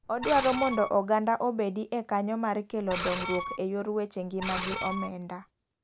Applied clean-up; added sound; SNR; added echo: none; Screech; 6 dB; none.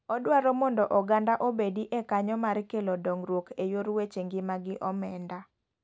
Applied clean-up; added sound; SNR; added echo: none; none; none; none.